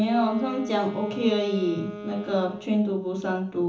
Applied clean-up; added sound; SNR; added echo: none; Wind instrument, woodwind instrument; 13 dB; reverberation time 0.7 s.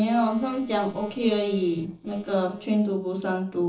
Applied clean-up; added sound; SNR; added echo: neural separator model SepFormer DNS4.